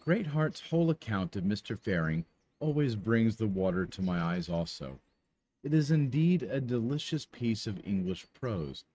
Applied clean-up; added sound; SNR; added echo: neural mask model RNNoise.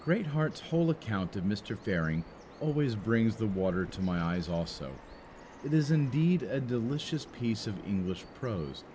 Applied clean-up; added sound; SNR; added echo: none; Bird vocalization, bird call, bird song; 18 dB; none.